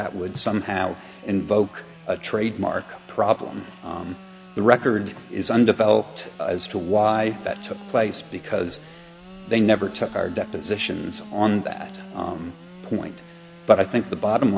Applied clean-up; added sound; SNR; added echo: none; Sawing / Engine; 19 dB; none.